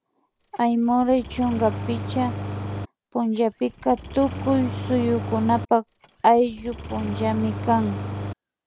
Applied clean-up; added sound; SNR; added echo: none; Engine starting; 8 dB; none.